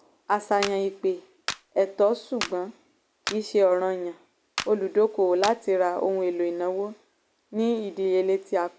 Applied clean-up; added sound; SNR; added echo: none; Clapping; 12 dB; none.